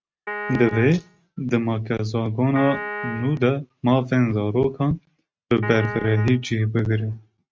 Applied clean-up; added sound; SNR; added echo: neural mask model RNNoise.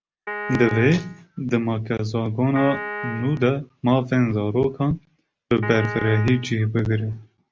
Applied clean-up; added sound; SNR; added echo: none; Piano; 9 dB; none.